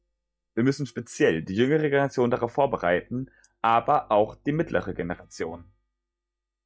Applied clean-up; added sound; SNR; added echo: neural mask model DeepFilterNet 3.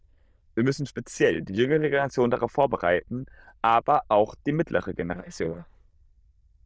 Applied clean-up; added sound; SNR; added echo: neural diffusion model UNIVERSE++.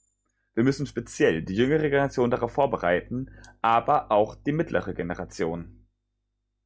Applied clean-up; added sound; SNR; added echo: none; none; none; none.